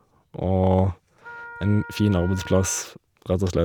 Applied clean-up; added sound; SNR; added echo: none; Wind instrument, woodwind instrument; 16 dB; none.